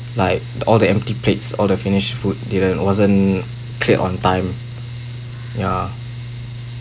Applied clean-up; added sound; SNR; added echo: none; Mechanical fan; 10 dB; none.